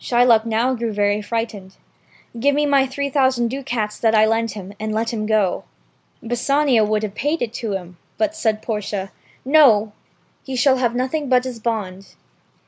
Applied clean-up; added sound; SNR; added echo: none; none; none; none.